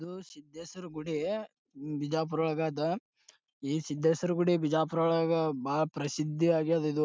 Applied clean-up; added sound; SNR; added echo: none; none; none; none.